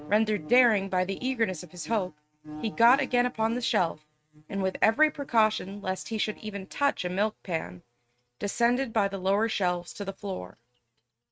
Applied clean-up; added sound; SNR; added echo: neural mask model RNNoise.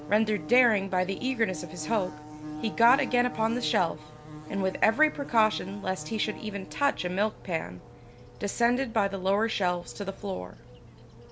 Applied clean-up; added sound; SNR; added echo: none; Buzz / Bird; 15 dB; none.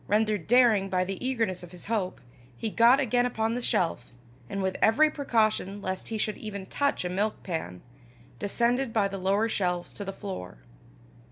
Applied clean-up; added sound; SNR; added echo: none; none; none; none.